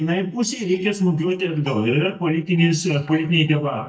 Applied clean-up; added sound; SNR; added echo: neural mask model DeepFilterNet 3.